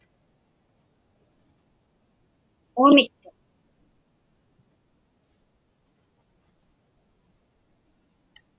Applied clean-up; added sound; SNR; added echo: none; none; none; none.